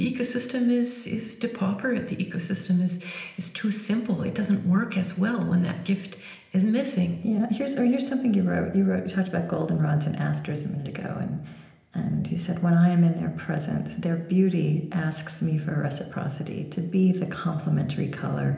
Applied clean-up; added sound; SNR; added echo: none; none; none; reverberation time 0.8 s.